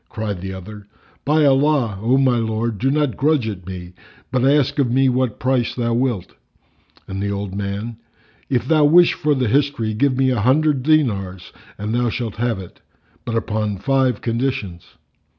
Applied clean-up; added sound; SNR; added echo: none; none; none; none.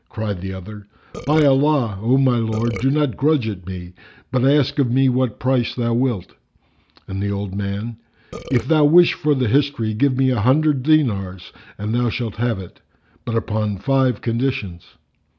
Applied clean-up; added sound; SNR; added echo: none; Burping, eructation; 12 dB; none.